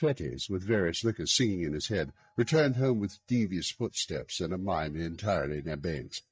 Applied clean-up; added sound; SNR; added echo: neural mask model DeepFilterNet 3.